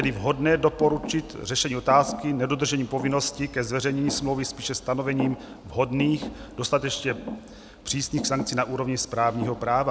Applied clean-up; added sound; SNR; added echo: none; Thump, thud; 13 dB; none.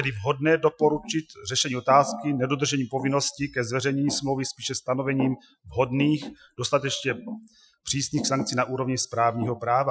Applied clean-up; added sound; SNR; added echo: classical method Wiener filter.